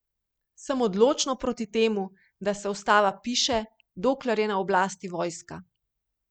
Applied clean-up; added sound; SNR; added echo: none; none; none; none.